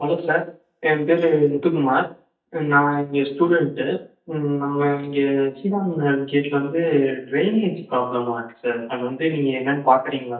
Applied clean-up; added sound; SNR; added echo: neural mask model DeepFilterNet 3.